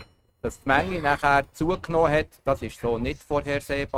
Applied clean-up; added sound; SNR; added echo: neural mask model RNNoise.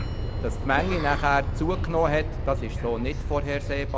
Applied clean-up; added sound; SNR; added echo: none; Bus + Aircraft; 2 dB; none.